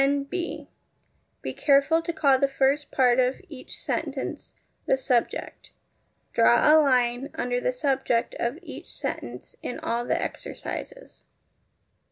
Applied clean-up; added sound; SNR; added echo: none; none; none; none.